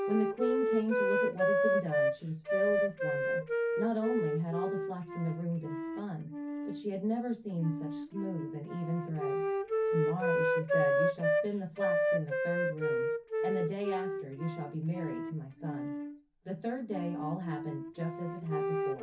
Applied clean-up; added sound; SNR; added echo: none; Wind instrument, woodwind instrument; -4 dB; reverberation time 0.3 s.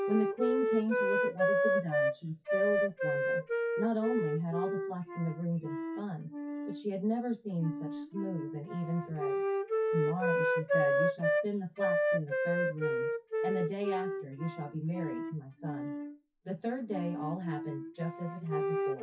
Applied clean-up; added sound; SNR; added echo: classical method WPE with log-MMSE.